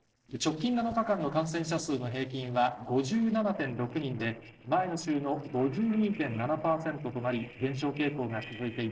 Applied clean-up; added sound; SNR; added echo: neural separator model SepFormer DNS4.